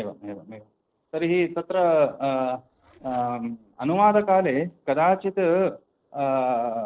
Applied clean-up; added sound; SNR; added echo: neural separator model SepFormer DNS4.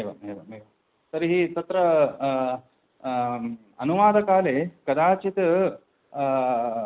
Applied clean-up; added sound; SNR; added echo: none; none; none; none.